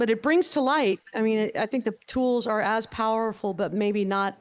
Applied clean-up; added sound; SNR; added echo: neural mask model Resemble Enhance denoiser.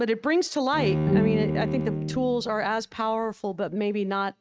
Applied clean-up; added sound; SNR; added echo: neural mask model RNNoise.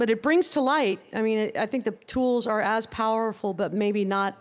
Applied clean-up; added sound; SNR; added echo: none; none; none; none.